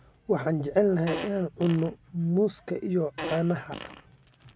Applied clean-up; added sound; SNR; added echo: none; Fart; 11 dB; none.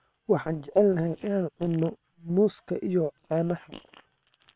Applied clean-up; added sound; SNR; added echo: neural separator model SepFormer WHAM!.